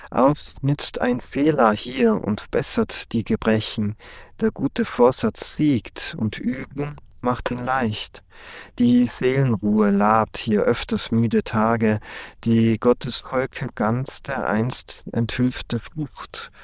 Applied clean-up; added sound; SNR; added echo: neural diffusion model UNIVERSE++.